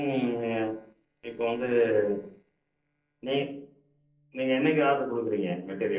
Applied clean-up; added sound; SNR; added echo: neural separator model SepFormer DNS4.